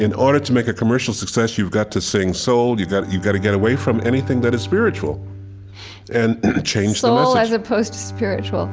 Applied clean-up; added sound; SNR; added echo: none; Bowed string instrument; 13 dB; none.